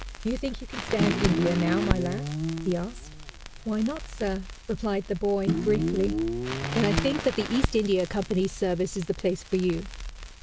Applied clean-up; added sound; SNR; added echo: none; Guitar + Crackle; 3 dB; none.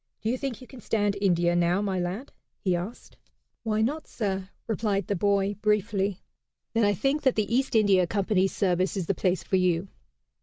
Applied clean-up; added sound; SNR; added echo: none; none; none; none.